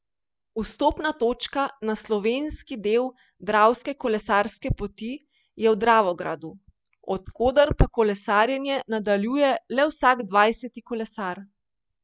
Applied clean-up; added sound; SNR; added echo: none; none; none; none.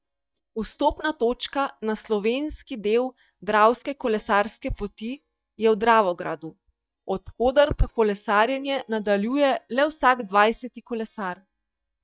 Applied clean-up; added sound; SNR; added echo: neural mask model DeepFilterNet 3.